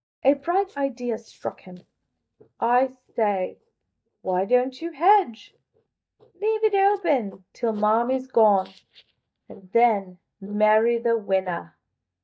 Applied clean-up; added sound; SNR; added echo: neural mask model DeepFilterNet 3.